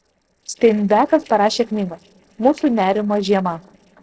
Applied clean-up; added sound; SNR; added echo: neural separator model SepFormer DNS4.